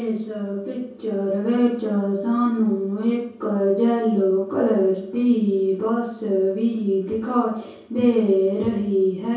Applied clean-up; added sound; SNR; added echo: none; none; none; reverberation time 0.6 s.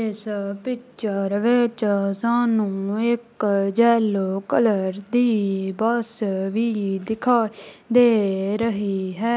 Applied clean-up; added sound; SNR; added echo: none; none; none; none.